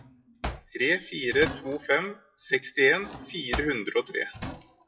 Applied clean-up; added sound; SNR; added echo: classical method WPE with log-MMSE.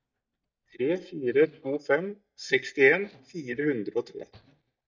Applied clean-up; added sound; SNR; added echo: neural mask model DeepFilterNet 3.